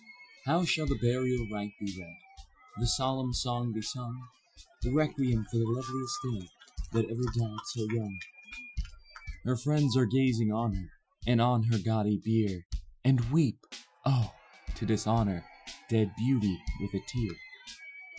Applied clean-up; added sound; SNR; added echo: classical method Wiener filter.